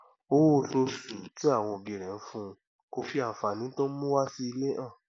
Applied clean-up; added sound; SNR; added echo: none; none; none; none.